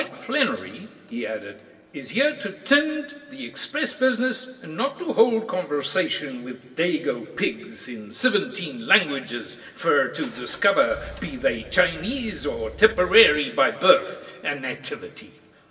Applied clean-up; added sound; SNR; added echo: none; Engine; 18 dB; reverberation time 1.7 s.